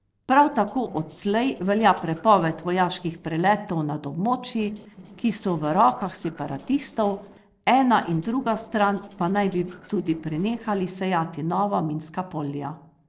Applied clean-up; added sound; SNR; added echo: neural separator model SepFormer DNS4.